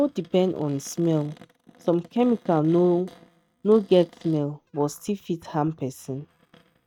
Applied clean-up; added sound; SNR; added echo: neural mask model RNNoise.